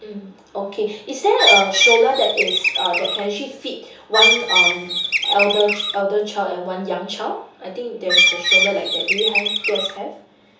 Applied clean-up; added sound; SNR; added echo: none; Bird; -4 dB; reverberation time 1.2 s.